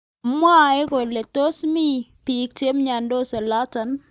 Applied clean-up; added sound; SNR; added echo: neural mask model DeepFilterNet 3.